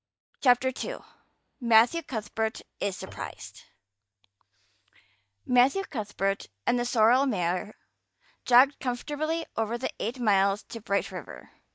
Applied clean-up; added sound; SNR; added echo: neural mask model DeepFilterNet 3.